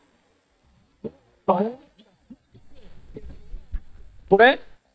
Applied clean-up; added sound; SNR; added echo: neural mask model DeepFilterNet 3.